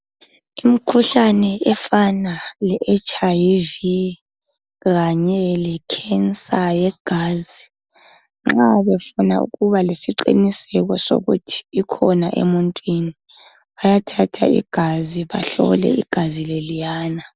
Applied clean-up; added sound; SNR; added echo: none; none; none; none.